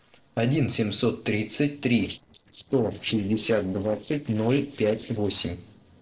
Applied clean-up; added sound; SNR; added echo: neural separator model SepFormer DNS4.